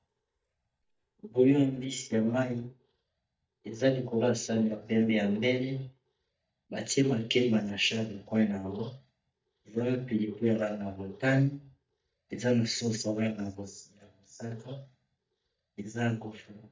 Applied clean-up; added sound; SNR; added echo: neural mask model DeepFilterNet 3.